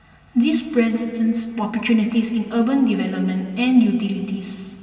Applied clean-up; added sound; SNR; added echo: none; none; none; reverberation time 2.4 s.